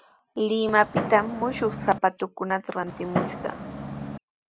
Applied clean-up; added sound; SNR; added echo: none; Fireworks; 5 dB; none.